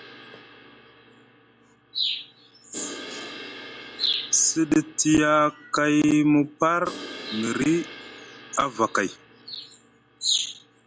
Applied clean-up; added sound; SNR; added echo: none; Crash cymbal; 17 dB; none.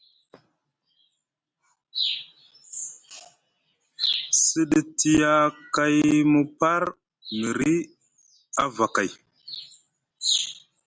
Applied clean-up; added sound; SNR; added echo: none; none; none; none.